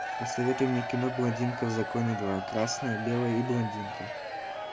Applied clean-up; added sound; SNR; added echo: none; Crowd / Cheering; 5 dB; none.